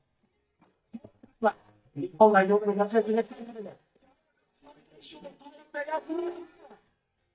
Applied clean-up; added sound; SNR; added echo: neural mask model DeepFilterNet 3.